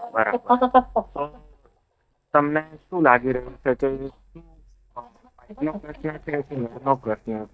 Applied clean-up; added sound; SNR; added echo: neural mask model DeepFilterNet 3.